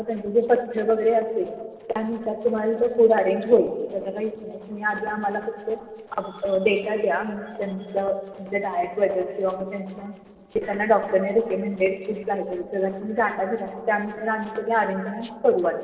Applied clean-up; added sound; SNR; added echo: neural separator model SepFormer DNS4.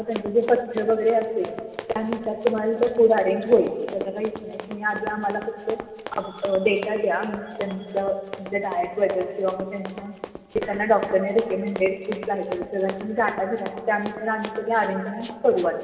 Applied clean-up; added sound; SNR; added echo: none; Run; 13 dB; reverberation time 2.2 s.